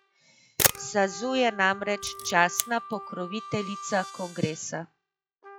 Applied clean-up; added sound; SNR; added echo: classical method log-MMSE.